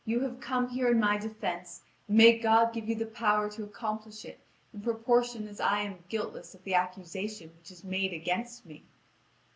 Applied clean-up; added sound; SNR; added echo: none; none; none; none.